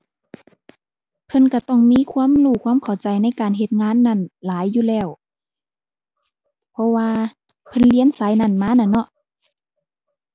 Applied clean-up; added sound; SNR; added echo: none; none; none; none.